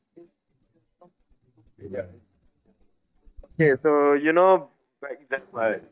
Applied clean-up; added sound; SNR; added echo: neural mask model DeepFilterNet 3.